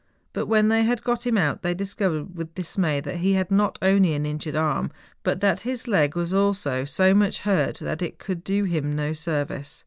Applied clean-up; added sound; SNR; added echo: none; none; none; none.